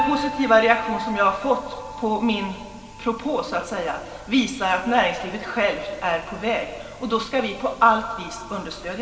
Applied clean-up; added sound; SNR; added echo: none; Piano; 13 dB; reverberation time 2.0 s.